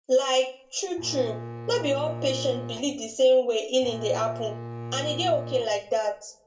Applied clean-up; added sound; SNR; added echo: none; Bowed string instrument; 11 dB; reverberation time 0.2 s.